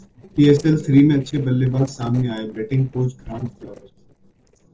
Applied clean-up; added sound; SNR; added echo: neural separator model SepFormer DNS4.